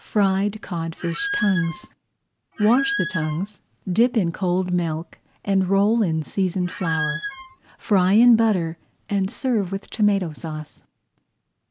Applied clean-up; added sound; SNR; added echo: none; Squeak; 6 dB; none.